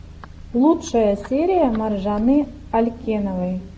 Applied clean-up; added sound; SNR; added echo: none; none; none; none.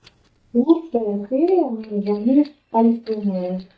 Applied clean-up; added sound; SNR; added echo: neural mask model DeepFilterNet 3.